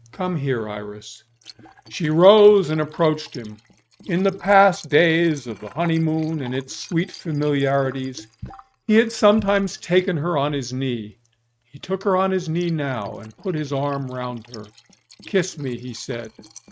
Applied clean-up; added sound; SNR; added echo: neural mask model RNNoise.